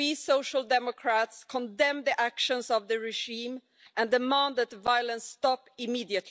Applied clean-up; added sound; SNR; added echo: none; none; none; none.